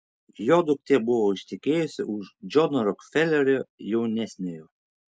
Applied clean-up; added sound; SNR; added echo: none; none; none; none.